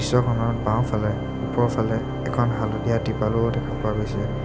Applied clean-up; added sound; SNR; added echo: none; Organ; 4 dB; none.